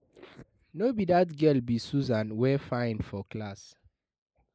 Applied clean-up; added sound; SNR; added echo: neural mask model Resemble Enhance denoiser.